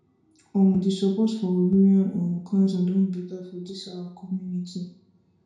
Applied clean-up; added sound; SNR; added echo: none; none; none; reverberation time 0.6 s.